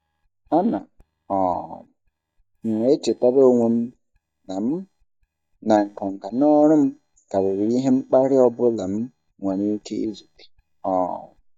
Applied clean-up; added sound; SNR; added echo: neural mask model DeepFilterNet 3.